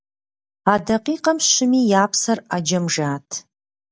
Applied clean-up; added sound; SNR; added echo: none; none; none; none.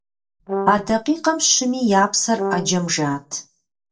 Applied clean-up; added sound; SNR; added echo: neural separator model SepFormer DNS4.